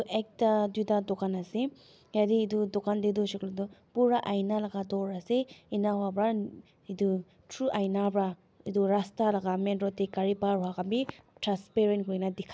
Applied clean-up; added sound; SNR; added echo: none; none; none; none.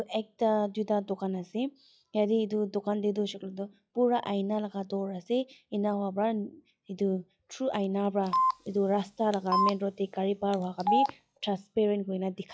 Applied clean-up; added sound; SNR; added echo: classical method log-MMSE.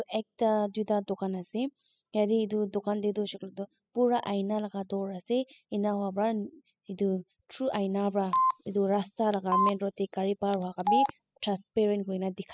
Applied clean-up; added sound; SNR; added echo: classical method spectral subtraction.